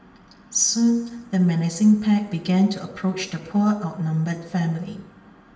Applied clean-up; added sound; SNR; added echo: none; none; none; reverberation time 0.9 s.